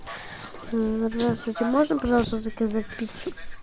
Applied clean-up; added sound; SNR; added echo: none; Sink (filling or washing) / Water tap, faucet; 13 dB; none.